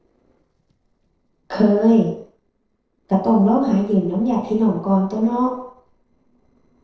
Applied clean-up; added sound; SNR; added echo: neural separator model SepFormer DNS4.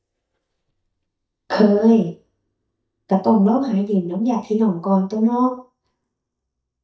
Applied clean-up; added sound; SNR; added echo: neural mask model DeepFilterNet 3.